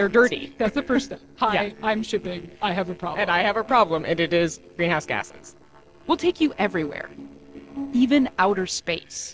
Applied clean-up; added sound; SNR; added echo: neural separator model SepFormer DNS4.